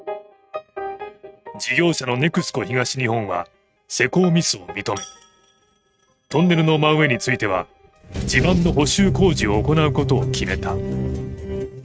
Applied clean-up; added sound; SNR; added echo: neural mask model RNNoise.